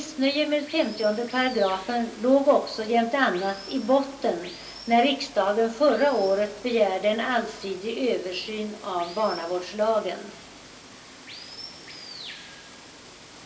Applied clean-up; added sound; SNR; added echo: none; Water; 18 dB; reverberation time 0.3 s.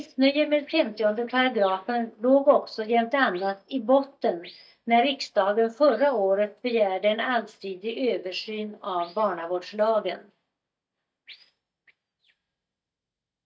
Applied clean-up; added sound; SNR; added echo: neural mask model DeepFilterNet 3.